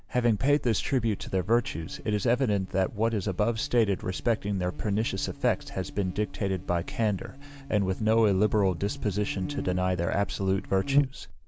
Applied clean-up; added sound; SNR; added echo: none; Buzz; 10 dB; none.